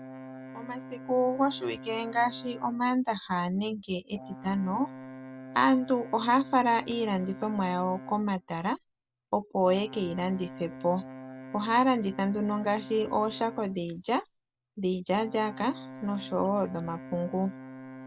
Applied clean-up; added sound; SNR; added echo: none; Brass instrument; 15 dB; none.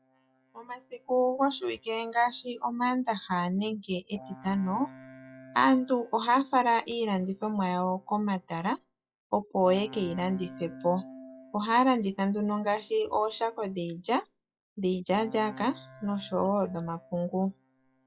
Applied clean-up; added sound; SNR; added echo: classical method log-MMSE.